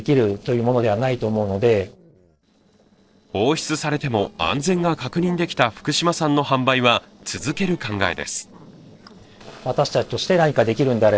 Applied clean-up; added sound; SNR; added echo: neural separator model SepFormer DNS4.